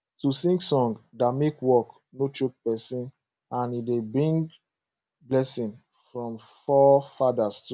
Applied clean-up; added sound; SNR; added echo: none; none; none; none.